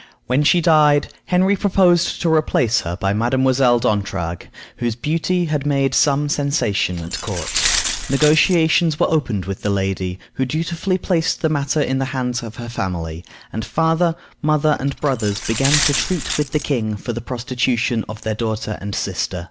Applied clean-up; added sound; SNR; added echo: none; Glass; 5 dB; none.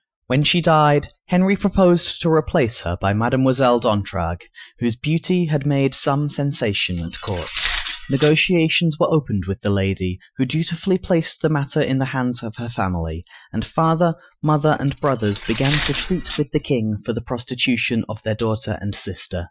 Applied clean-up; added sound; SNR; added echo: classical method Wiener filter.